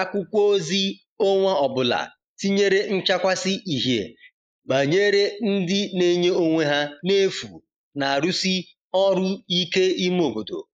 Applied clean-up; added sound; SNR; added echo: neural mask model Resemble Enhance denoiser.